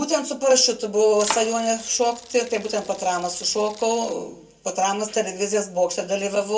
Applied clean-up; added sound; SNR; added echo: none; Bicycle; 14 dB; reverberation time 0.2 s.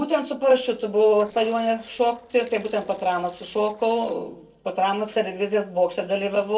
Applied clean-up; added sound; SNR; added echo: neural separator model SepFormer DNS4.